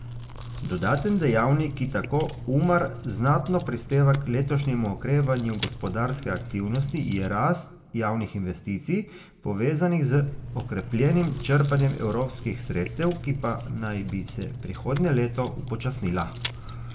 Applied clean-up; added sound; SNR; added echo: none; Chewing, mastication; 12 dB; reverberation time 0.9 s.